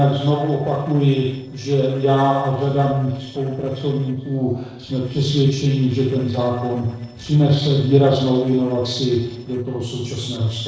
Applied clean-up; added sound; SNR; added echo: neural separator model SepFormer DNS4.